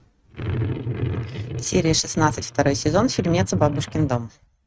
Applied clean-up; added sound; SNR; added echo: neural mask model RNNoise.